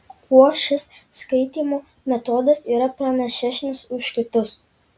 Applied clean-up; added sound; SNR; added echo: none; none; none; none.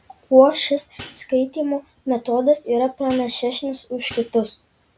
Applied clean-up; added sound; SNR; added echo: none; Hi-hat; 19 dB; none.